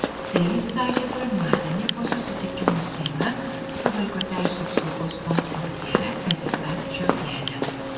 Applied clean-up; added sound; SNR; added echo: none; Walk, footsteps; -1 dB; reverberation time 2.0 s.